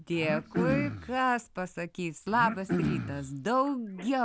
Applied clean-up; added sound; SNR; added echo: none; Cough; 3 dB; none.